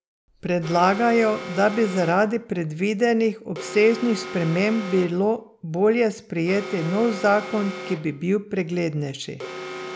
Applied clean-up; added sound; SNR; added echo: none; Alarm; 13 dB; none.